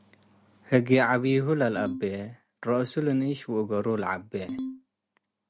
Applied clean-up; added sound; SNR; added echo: none; Ringtone; 10 dB; none.